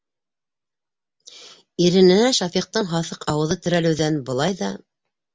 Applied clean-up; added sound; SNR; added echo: none; none; none; none.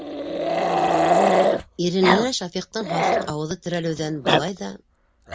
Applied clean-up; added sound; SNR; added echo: none; Growling; -4 dB; none.